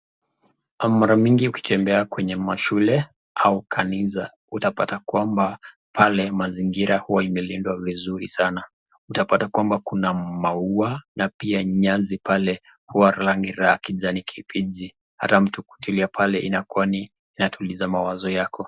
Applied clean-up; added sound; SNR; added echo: none; none; none; none.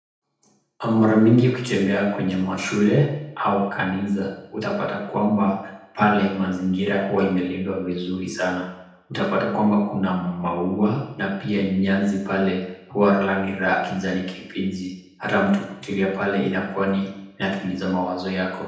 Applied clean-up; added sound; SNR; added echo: none; none; none; reverberation time 0.8 s.